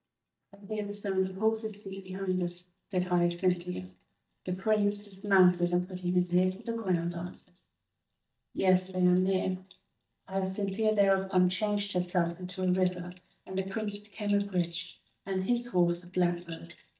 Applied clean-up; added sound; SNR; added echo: neural mask model DeepFilterNet 3.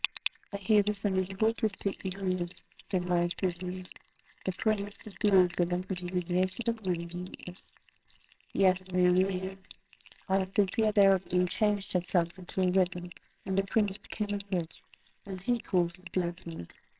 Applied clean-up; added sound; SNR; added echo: neural separator model SepFormer WHAMR!.